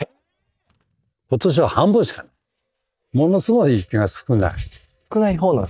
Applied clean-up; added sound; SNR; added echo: neural mask model DeepFilterNet 3.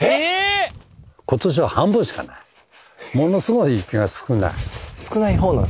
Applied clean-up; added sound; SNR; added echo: none; none; none; none.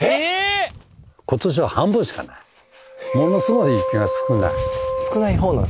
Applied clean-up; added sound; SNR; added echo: none; Wind instrument, woodwind instrument; 4 dB; none.